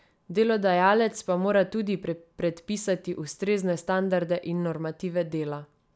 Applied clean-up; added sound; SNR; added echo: none; none; none; none.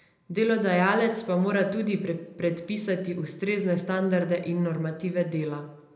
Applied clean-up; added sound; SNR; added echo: none; none; none; reverberation time 0.7 s.